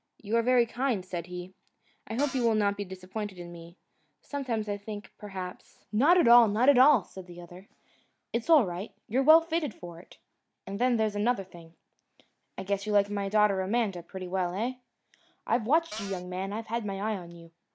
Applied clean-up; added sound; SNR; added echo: none; Cupboard open or close; 12 dB; none.